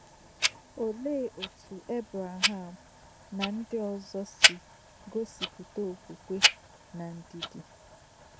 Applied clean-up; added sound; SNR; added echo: none; Tick-tock; -5 dB; none.